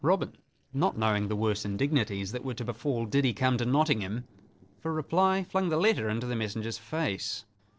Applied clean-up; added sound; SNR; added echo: neural separator model SepFormer DNS4.